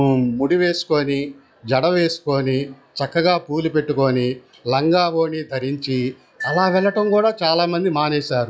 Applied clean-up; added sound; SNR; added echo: classical method log-MMSE.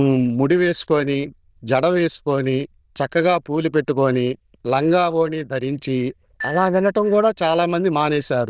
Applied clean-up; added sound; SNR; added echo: neural diffusion model UNIVERSE++.